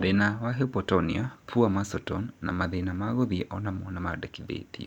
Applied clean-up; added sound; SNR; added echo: none; none; none; none.